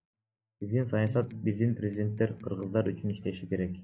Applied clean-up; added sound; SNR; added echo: neural mask model DeepFilterNet 3.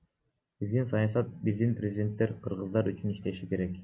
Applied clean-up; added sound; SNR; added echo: none; none; none; none.